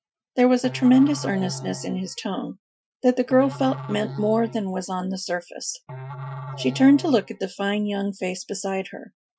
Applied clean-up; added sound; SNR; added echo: classical method Wiener filter.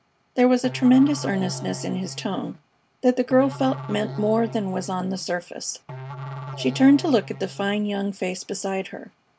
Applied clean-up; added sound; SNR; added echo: none; Musical instrument; 13 dB; none.